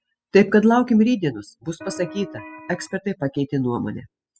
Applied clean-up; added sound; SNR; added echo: classical method spectral subtraction.